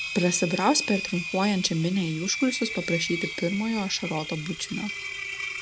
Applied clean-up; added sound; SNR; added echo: none; Engine; 7 dB; none.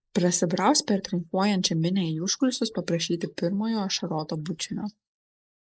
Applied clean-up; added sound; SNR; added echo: neural mask model Resemble Enhance denoiser.